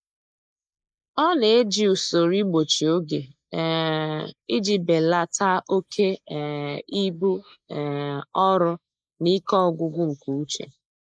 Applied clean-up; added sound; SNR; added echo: neural mask model Resemble Enhance denoiser.